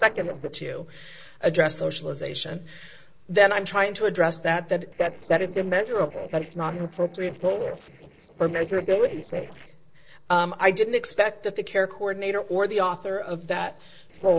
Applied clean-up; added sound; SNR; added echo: neural separator model SepFormer DNS4.